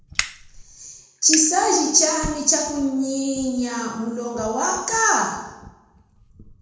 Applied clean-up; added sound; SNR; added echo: none; Fire; 14 dB; reverberation time 1.0 s.